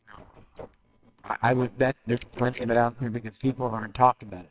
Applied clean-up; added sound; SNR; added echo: neural separator model SepFormer WHAMR!.